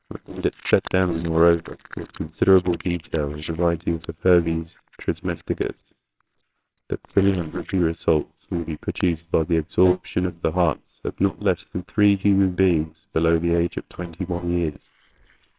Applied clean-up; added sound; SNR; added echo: neural separator model SepFormer WHAMR!.